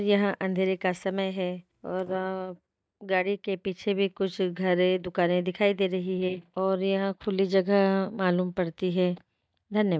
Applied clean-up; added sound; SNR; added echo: neural mask model DeepFilterNet 3.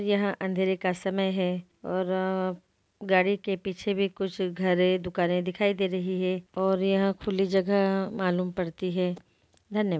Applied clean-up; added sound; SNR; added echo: none; none; none; none.